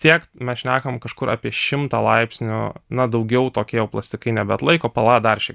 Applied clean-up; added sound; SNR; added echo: none; none; none; none.